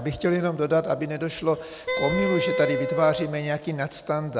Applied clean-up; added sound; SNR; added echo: none; Wind instrument, woodwind instrument; 1 dB; none.